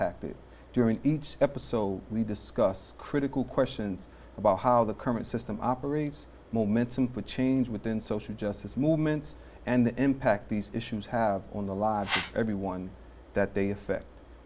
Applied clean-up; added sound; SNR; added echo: none; Whoosh, swoosh, swish; 5 dB; none.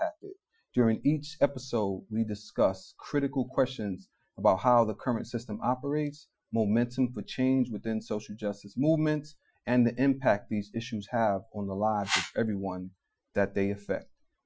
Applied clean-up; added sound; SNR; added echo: classical method Wiener filter.